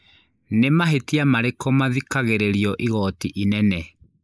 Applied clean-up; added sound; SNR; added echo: neural mask model Resemble Enhance denoiser.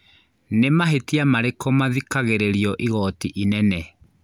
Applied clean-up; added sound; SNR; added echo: none; none; none; none.